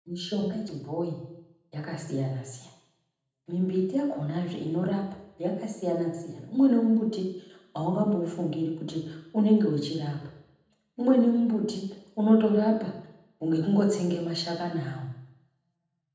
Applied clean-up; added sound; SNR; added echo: none; none; none; reverberation time 0.8 s.